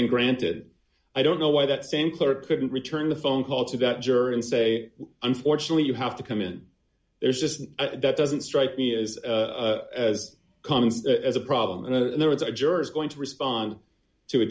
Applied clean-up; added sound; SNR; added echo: none; none; none; none.